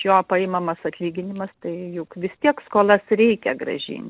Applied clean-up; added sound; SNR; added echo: none; none; none; none.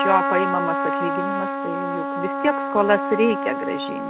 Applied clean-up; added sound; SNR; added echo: none; Trumpet; 1 dB; none.